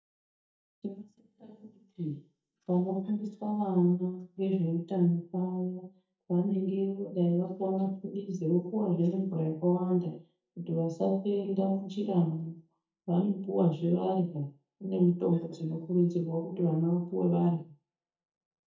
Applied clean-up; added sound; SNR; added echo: neural mask model DeepFilterNet 3.